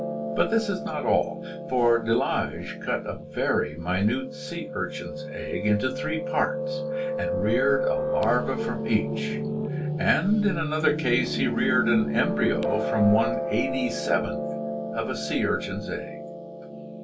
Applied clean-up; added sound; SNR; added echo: none; Piano; 3 dB; reverberation time 0.2 s.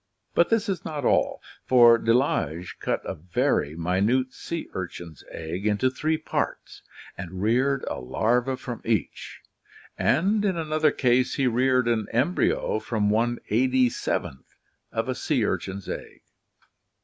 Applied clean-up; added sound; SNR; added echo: none; none; none; none.